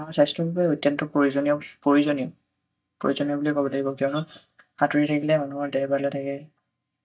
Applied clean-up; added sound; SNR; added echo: neural mask model DeepFilterNet 3.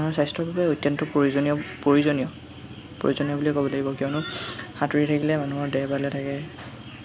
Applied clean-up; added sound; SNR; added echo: none; none; none; none.